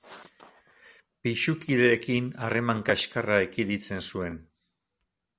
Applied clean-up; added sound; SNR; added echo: none; none; none; none.